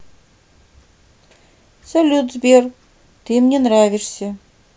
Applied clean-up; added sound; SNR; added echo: none; none; none; none.